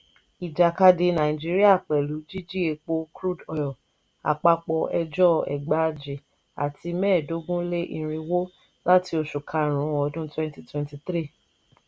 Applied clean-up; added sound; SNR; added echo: none; none; none; none.